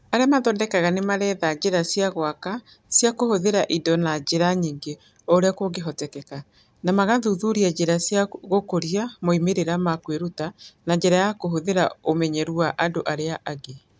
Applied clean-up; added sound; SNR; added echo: none; none; none; none.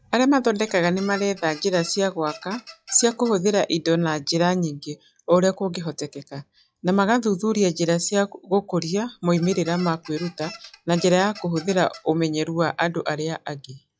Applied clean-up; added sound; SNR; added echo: classical method log-MMSE.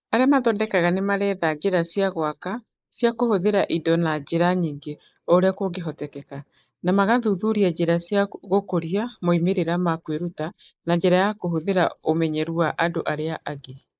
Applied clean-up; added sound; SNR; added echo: neural mask model Resemble Enhance denoiser.